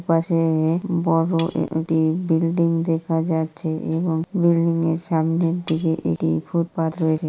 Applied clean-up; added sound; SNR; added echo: none; Cutlery, silverware; 15 dB; none.